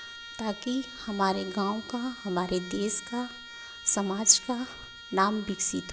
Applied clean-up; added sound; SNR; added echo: none; Trumpet; 15 dB; none.